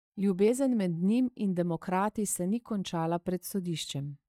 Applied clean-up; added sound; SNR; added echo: neural mask model DeepFilterNet 3.